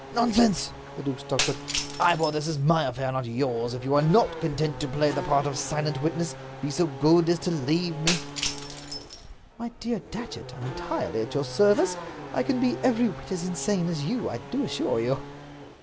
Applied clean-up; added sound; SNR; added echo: none; Race car, auto racing / Accelerating, revving, vroom + Shatter; 10 dB; none.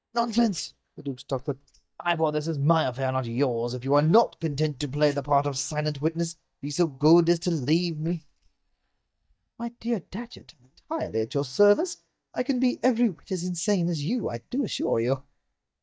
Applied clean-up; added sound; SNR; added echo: neural mask model DeepFilterNet 3.